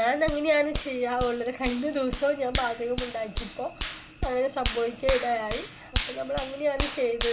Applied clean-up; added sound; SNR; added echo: none; Hands; 7 dB; reverberation time 0.2 s.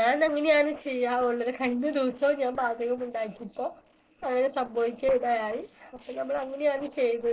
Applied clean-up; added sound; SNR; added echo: neural separator model SepFormer DNS4.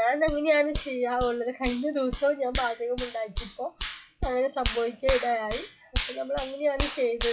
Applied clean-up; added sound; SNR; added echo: classical method WPE with log-MMSE.